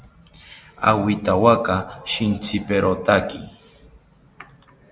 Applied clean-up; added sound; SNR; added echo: none; none; none; none.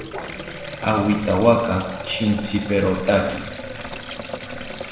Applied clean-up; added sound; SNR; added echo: none; Sink (filling or washing); 10 dB; reverberation time 1.0 s.